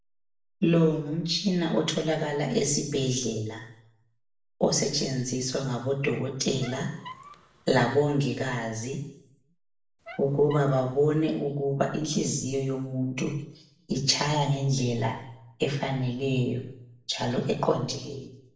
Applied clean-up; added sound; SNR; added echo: none; Squeak; 19 dB; reverberation time 0.7 s.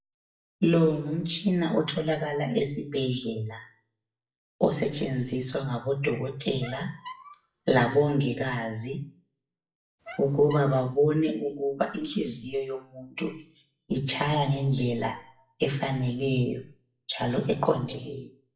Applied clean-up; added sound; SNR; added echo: classical method WPE with log-MMSE.